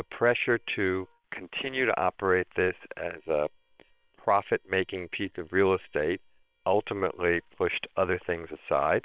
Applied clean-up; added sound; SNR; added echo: neural separator model SepFormer WHAM!.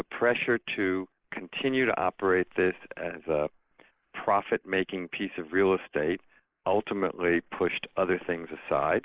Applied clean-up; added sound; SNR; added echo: neural mask model Resemble Enhance denoiser.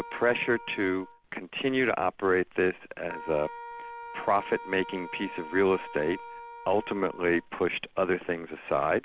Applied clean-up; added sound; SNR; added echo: none; Wind instrument, woodwind instrument; 16 dB; none.